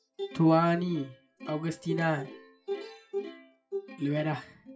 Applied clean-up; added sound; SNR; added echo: classical method WPE with log-MMSE.